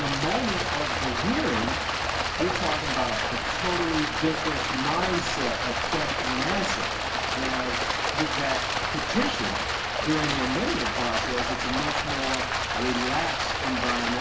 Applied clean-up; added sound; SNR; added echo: none; Stream; -3 dB; reverberation time 0.2 s.